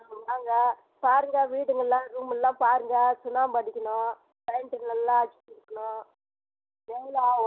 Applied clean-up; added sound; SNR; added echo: none; none; none; none.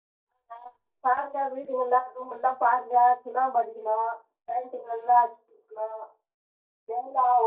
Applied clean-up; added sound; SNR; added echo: neural mask model DeepFilterNet 3.